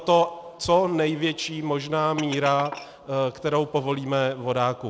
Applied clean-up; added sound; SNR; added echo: none; Glass; 18 dB; none.